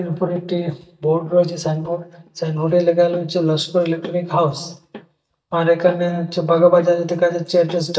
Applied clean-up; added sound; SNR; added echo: neural mask model DeepFilterNet 3.